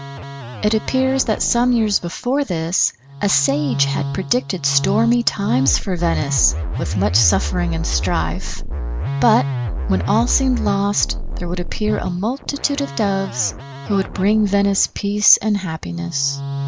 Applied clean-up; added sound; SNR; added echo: none; Musical instrument; 5 dB; none.